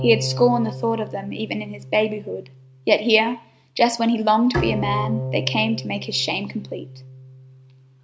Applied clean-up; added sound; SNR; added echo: none; Bowed string instrument; 9 dB; none.